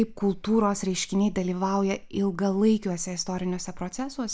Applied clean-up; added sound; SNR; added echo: none; none; none; none.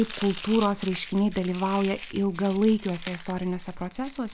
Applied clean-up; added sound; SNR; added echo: none; Domestic sounds, home sounds; 14 dB; none.